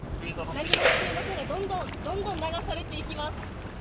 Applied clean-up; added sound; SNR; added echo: none; Whoosh, swoosh, swish + Tick; -3 dB; none.